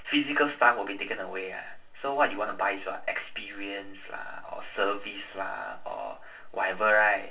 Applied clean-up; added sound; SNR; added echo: none; none; none; reverberation time 0.2 s.